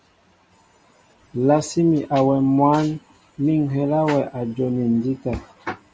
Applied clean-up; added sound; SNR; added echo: none; none; none; none.